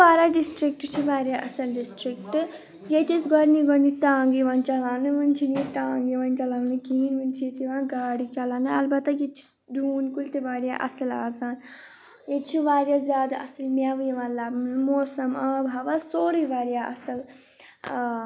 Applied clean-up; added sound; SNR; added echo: none; none; none; none.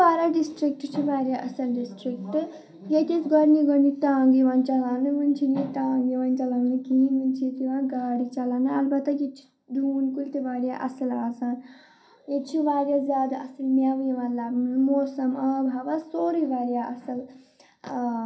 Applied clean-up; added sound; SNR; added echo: none; none; none; reverberation time 0.3 s.